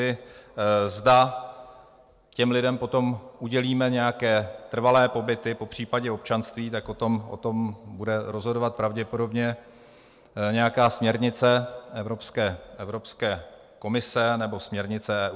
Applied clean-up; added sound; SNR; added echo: none; none; none; none.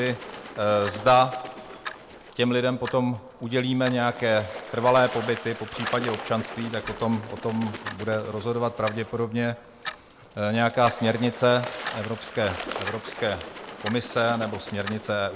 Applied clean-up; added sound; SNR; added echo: none; Water / Bird + Clock; 12 dB; none.